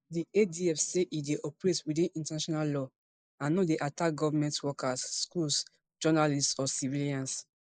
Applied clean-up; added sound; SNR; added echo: neural mask model Resemble Enhance denoiser.